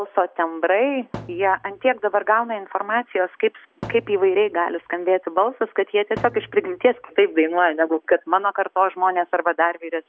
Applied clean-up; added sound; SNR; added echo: none; Thump, thud; 18 dB; none.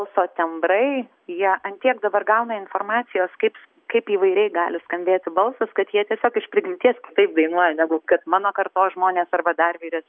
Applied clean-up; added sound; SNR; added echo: none; none; none; none.